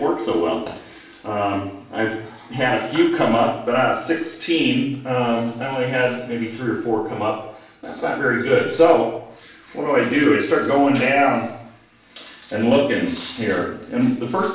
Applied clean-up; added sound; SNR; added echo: none; none; none; reverberation time 0.7 s.